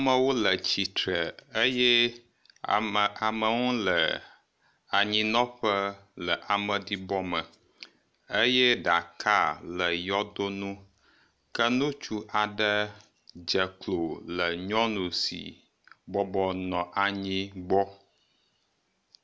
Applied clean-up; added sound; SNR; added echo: none; none; none; none.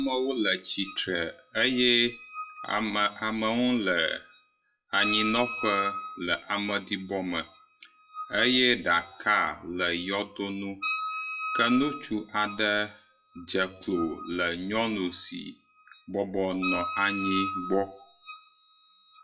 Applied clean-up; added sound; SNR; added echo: classical method WPE with log-MMSE.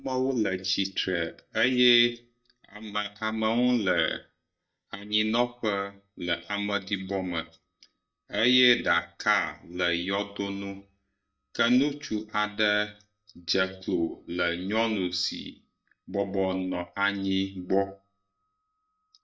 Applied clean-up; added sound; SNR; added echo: neural mask model DeepFilterNet 3.